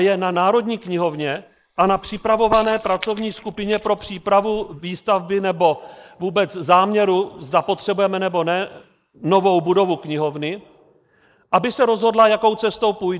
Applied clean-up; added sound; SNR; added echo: neural mask model Resemble Enhance denoiser.